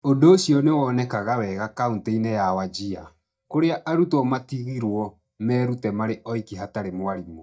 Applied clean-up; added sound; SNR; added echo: neural mask model DeepFilterNet 3.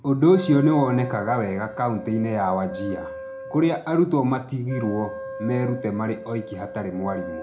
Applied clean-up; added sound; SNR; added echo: none; Wind instrument, woodwind instrument; 13 dB; reverberation time 0.4 s.